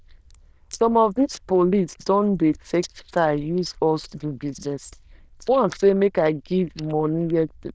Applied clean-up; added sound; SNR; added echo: neural diffusion model UNIVERSE++.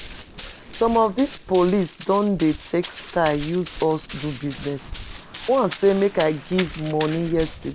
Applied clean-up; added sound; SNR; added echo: none; Run; 11 dB; none.